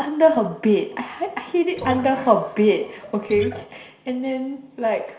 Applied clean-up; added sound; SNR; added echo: none; Acoustic guitar; 13 dB; reverberation time 0.5 s.